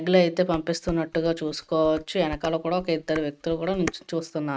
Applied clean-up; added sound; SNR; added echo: neural mask model RNNoise.